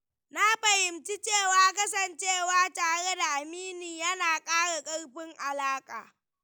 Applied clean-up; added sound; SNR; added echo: none; none; none; none.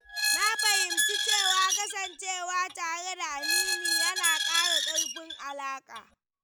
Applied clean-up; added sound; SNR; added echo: none; Squeak; -4 dB; none.